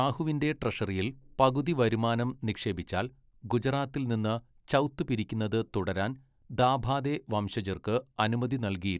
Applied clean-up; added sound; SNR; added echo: none; none; none; none.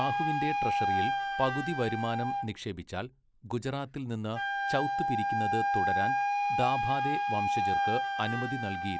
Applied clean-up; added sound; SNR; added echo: none; Wind instrument, woodwind instrument; -3 dB; none.